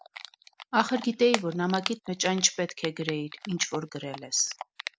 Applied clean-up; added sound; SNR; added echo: none; Typing; 11 dB; none.